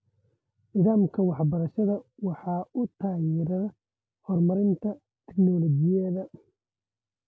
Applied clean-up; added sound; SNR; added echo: none; none; none; none.